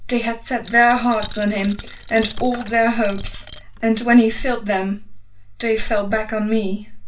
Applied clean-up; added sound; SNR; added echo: none; Coin (dropping); 14 dB; reverberation time 0.2 s.